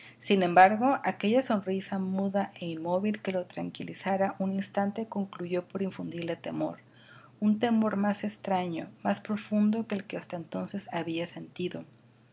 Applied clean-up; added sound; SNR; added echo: none; none; none; none.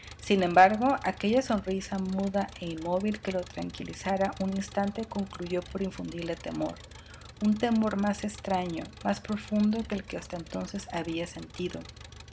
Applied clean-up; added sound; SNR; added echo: none; Engine; 17 dB; none.